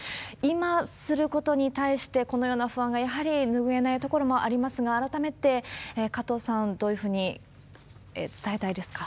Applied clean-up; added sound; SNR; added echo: none; none; none; none.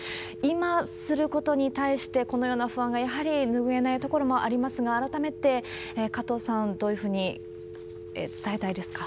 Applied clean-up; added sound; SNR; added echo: none; Telephone; 13 dB; none.